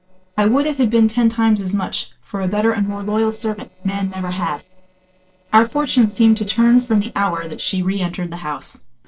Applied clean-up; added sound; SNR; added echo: neural separator model SepFormer DNS4.